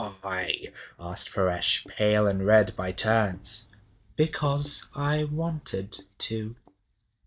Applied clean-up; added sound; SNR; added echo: neural mask model DeepFilterNet 3.